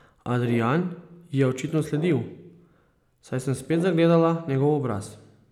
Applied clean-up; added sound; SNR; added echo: none; Brass instrument; 18 dB; none.